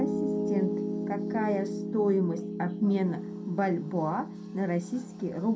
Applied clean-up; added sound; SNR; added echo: none; Piano; 4 dB; reverberation time 0.3 s.